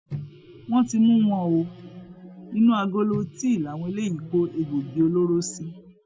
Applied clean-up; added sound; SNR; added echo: none; Microwave oven; 16 dB; none.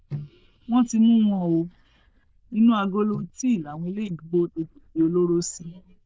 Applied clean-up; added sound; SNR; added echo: neural diffusion model UNIVERSE++.